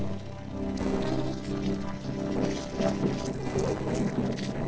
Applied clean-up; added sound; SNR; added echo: neural separator model SepFormer DNS4.